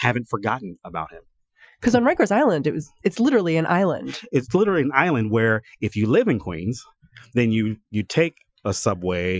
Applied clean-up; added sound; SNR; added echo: classical method Wiener filter.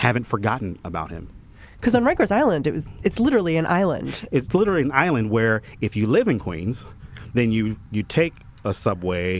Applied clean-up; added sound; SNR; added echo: none; Thunder / Bicycle; 20 dB; none.